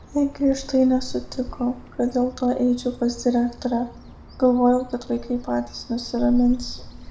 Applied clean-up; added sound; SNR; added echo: none; Bird; 14 dB; reverberation time 1.1 s.